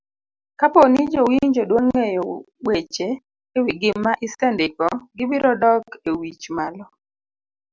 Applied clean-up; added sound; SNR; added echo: none; none; none; none.